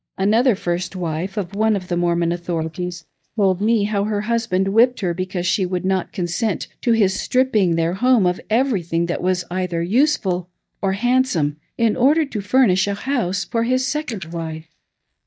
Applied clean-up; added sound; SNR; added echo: neural mask model DeepFilterNet 3.